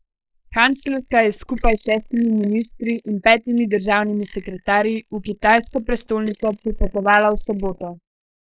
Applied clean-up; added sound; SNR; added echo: neural mask model Resemble Enhance denoiser.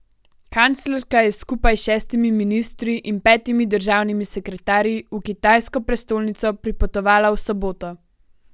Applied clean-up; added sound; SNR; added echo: none; none; none; none.